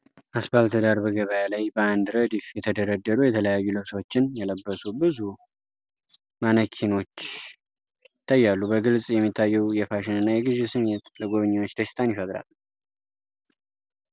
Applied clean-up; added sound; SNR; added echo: none; none; none; none.